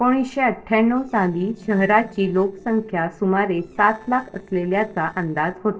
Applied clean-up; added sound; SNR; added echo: neural separator model SepFormer DNS4.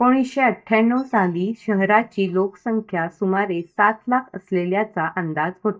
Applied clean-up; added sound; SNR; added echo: neural mask model DeepFilterNet 3.